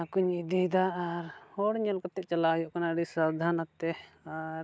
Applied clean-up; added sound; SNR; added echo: none; none; none; none.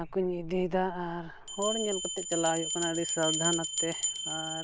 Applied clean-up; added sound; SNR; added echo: none; Bell; 2 dB; none.